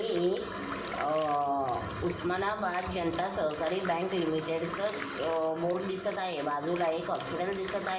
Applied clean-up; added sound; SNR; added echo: none; Bathtub (filling or washing); 15 dB; reverberation time 0.9 s.